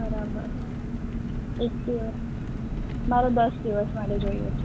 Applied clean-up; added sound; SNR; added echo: none; Engine; 0 dB; none.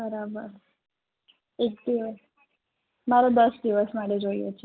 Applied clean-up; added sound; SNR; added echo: none; none; none; none.